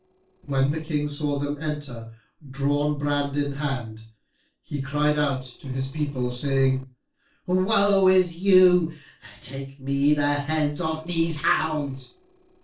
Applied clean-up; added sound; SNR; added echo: neural separator model SepFormer DNS4.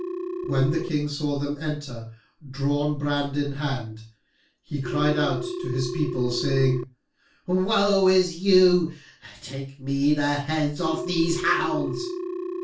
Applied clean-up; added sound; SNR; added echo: none; Telephone; 10 dB; reverberation time 0.3 s.